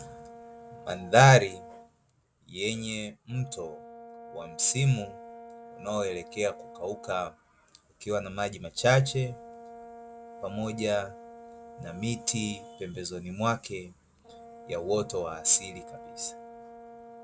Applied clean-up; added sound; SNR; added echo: none; Brass instrument; 18 dB; none.